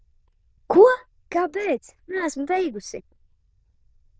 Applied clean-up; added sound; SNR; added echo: neural diffusion model UNIVERSE++.